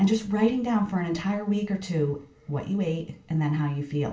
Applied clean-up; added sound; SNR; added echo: none; none; none; reverberation time 0.4 s.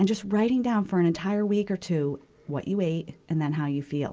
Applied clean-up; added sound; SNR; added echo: none; none; none; none.